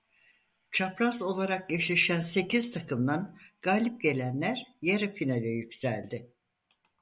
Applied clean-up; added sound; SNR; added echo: none; none; none; none.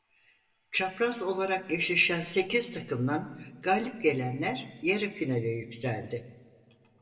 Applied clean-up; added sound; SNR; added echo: none; none; none; reverberation time 1.3 s.